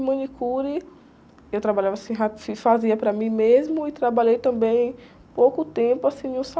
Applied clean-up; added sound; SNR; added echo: none; none; none; none.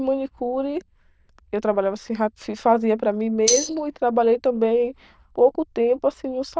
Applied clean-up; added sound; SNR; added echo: neural diffusion model UNIVERSE++.